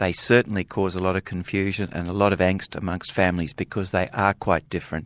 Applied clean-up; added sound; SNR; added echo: none; none; none; none.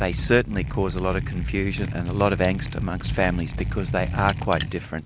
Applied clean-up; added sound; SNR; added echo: none; Liquid; 4 dB; none.